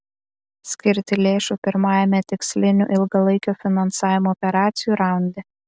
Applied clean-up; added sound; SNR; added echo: none; none; none; none.